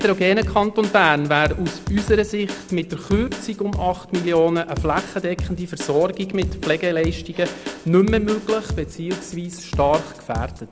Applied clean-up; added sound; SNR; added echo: none; Drum kit; 9 dB; none.